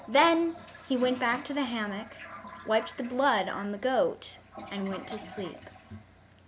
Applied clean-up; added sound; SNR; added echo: none; Toilet flush; 17 dB; none.